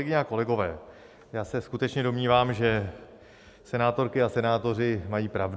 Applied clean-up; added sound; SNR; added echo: none; none; none; none.